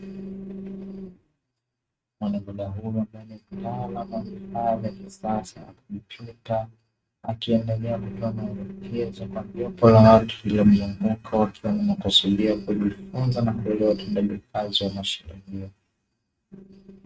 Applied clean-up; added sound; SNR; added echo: neural mask model RNNoise.